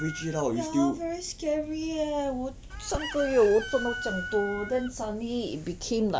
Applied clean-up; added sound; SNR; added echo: none; Chicken, rooster; 13 dB; none.